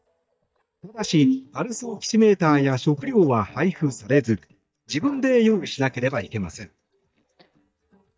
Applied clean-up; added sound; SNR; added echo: neural mask model DeepFilterNet 3.